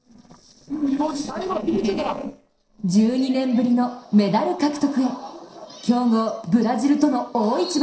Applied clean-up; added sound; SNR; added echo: neural separator model SepFormer DNS4.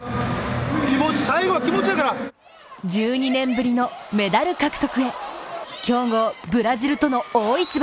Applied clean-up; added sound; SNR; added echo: none; none; none; none.